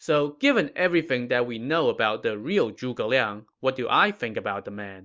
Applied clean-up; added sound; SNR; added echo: none; none; none; none.